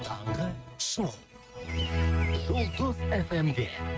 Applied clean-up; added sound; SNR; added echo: neural mask model RNNoise.